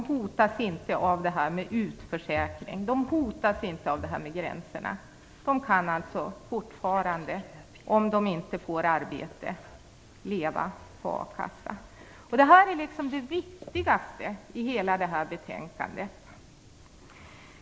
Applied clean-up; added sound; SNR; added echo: none; none; none; none.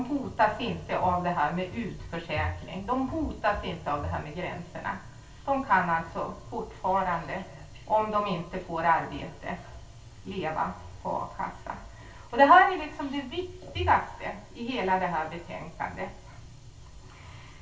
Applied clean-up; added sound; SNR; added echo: none; none; none; reverberation time 0.3 s.